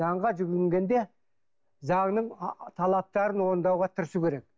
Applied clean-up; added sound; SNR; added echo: none; none; none; none.